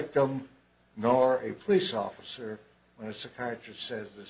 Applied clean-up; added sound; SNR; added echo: none; none; none; none.